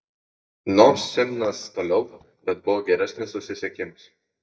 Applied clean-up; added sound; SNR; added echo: neural mask model DeepFilterNet 3.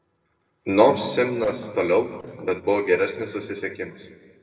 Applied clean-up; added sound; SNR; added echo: neural separator model SepFormer DNS4.